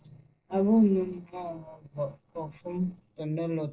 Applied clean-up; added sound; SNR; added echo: neural separator model SepFormer DNS4.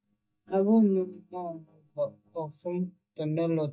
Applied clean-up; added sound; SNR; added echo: neural mask model DeepFilterNet 3.